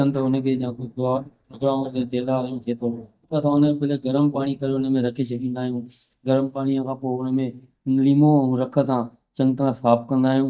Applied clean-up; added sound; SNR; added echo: neural mask model DeepFilterNet 3.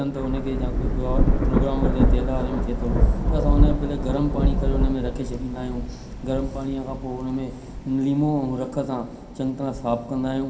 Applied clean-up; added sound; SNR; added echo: none; Thunder / Rain; -3 dB; reverberation time 0.3 s.